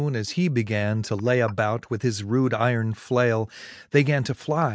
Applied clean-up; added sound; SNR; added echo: neural mask model DeepFilterNet 3.